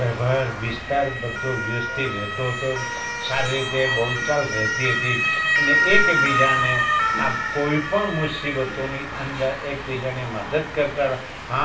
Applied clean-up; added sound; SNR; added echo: none; Motor vehicle (road) / Siren; 0 dB; reverberation time 0.3 s.